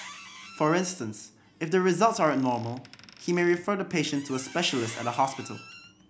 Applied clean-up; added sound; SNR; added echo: none; Squeak; 19 dB; none.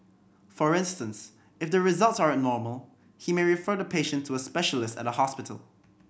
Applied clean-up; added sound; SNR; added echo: none; none; none; none.